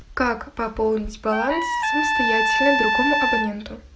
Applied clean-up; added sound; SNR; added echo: none; Trumpet; -1 dB; none.